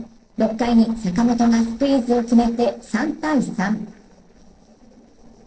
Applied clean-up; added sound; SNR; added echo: neural separator model SepFormer DNS4.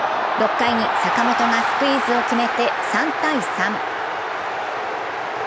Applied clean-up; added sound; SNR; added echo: none; none; none; none.